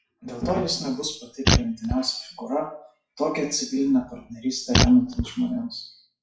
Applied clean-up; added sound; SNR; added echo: classical method WPE with log-MMSE.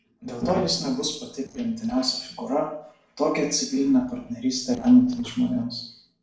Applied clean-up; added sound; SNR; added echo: neural separator model SepFormer DNS4.